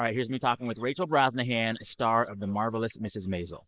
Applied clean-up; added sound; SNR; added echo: neural mask model Resemble Enhance denoiser.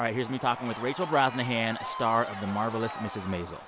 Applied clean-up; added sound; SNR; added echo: none; Crowd / Cheering; 10 dB; none.